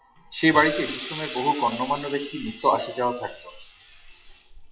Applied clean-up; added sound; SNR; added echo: classical method WPE with log-MMSE.